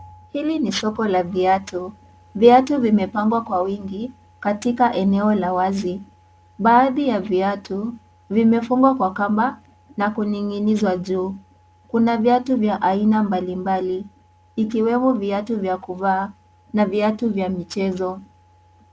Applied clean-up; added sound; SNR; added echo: none; none; none; none.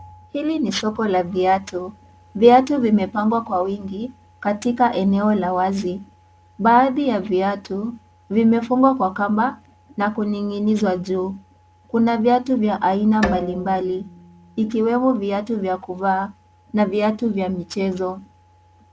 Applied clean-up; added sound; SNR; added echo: none; Bowed string instrument; 13 dB; none.